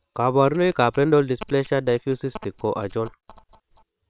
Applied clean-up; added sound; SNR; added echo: neural separator model SepFormer WHAM!.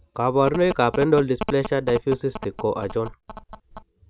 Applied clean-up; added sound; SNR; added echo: none; Telephone; 12 dB; none.